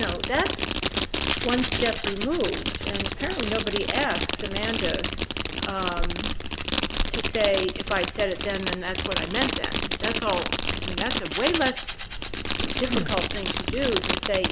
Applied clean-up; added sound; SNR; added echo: none; Fireworks + Rattle / Rattle (instrument); 1 dB; none.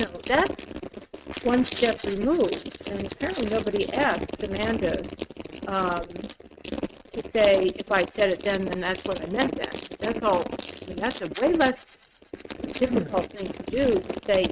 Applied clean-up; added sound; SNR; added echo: neural mask model RNNoise.